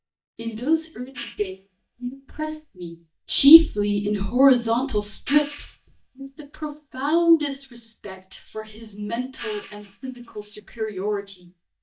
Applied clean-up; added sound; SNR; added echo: neural mask model DeepFilterNet 3.